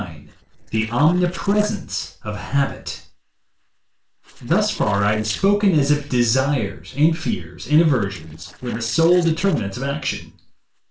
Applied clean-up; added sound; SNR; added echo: neural separator model SepFormer DNS4.